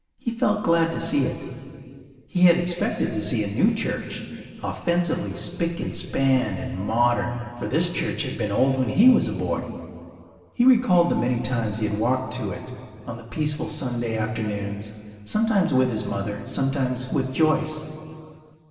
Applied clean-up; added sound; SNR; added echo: none; none; none; reverberation time 2.4 s.